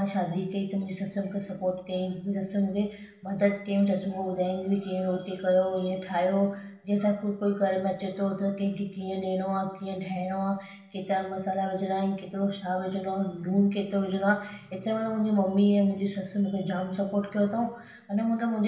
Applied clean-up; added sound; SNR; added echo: none; none; none; reverberation time 0.8 s.